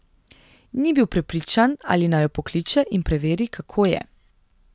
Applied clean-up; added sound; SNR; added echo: none; Cutlery, silverware; 11 dB; none.